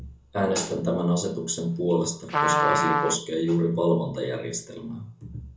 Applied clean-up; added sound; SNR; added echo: none; Trumpet; 1 dB; reverberation time 0.7 s.